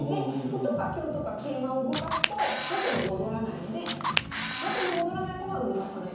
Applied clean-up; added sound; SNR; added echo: none; Camera; -1 dB; reverberation time 0.9 s.